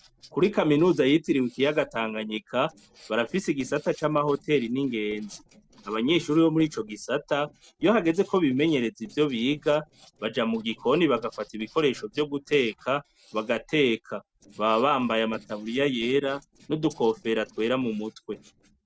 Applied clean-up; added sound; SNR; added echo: neural separator model SepFormer DNS4.